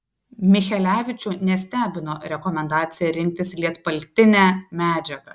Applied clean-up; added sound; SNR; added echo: none; none; none; none.